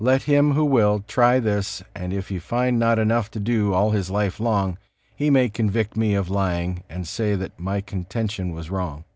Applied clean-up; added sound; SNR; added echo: none; none; none; none.